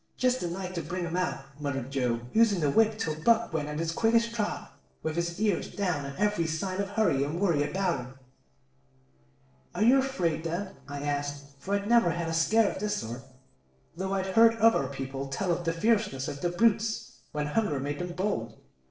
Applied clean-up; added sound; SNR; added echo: neural separator model SepFormer DNS4.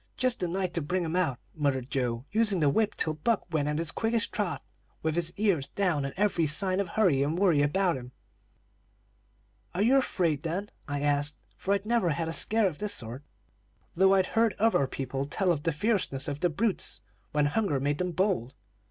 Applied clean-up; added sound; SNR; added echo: none; none; none; none.